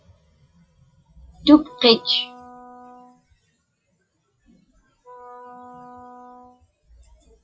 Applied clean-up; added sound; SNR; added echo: classical method log-MMSE.